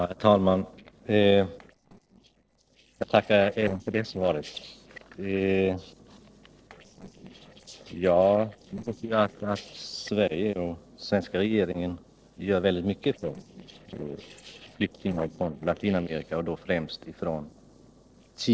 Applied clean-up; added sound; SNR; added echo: neural separator model SepFormer DNS4.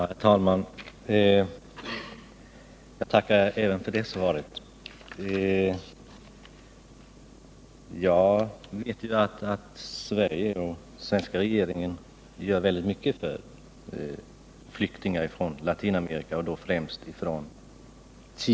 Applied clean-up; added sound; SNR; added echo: none; none; none; none.